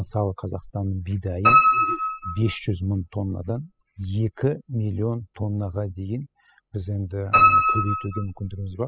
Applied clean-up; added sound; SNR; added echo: classical method spectral subtraction.